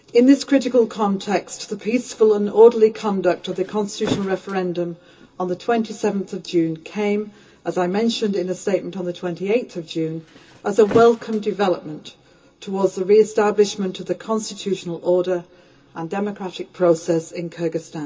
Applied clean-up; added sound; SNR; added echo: none; Thump, thud; 13 dB; reverberation time 0.2 s.